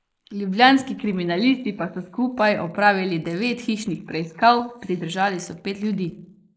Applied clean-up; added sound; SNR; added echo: neural mask model Resemble Enhance denoiser.